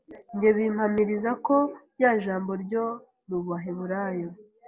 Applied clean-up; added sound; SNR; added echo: none; none; none; none.